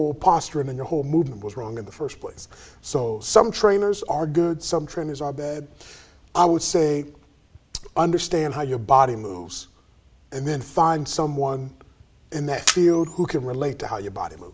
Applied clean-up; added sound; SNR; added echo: none; Camera; 6 dB; none.